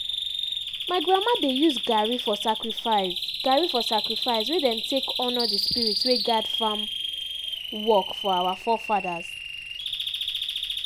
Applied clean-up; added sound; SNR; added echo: none; Bird vocalization, bird call, bird song; 3 dB; none.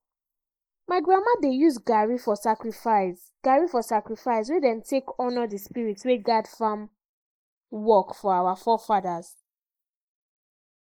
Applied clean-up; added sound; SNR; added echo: neural mask model Resemble Enhance denoiser.